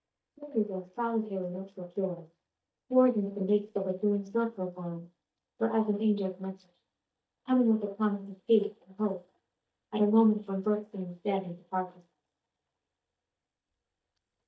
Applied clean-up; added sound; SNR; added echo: neural mask model DeepFilterNet 3.